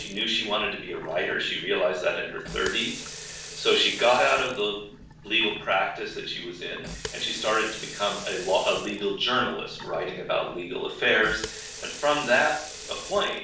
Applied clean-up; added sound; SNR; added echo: none; Sink (filling or washing) / Water tap, faucet; 14 dB; reverberation time 0.5 s.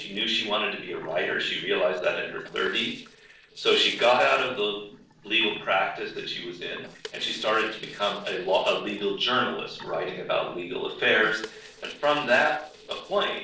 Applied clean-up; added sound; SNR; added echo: neural separator model SepFormer DNS4.